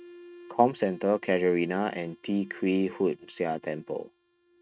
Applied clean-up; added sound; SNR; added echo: neural mask model RNNoise.